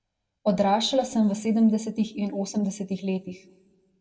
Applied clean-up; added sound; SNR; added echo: none; none; none; reverberation time 0.9 s.